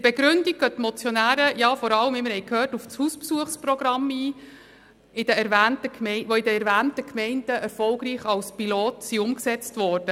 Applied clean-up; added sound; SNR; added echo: none; none; none; none.